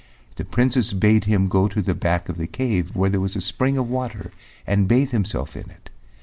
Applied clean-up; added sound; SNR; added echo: neural mask model Resemble Enhance denoiser.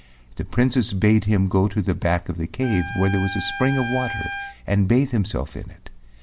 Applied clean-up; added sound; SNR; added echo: none; Trumpet; 11 dB; none.